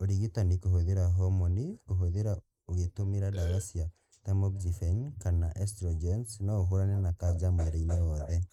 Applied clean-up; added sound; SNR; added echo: neural mask model Resemble Enhance denoiser.